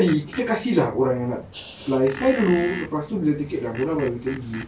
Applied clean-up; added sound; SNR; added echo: none; Screech; 15 dB; none.